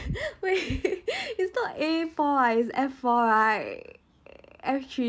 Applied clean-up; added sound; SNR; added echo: none; none; none; none.